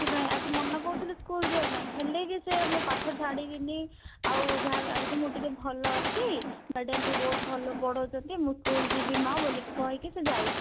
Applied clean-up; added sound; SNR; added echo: none; Gunshot, gunfire; 0 dB; none.